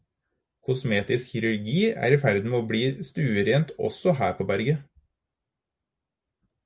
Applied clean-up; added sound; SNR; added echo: none; none; none; none.